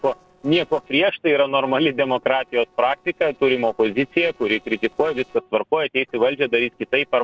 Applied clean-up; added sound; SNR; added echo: neural separator model SepFormer DNS4.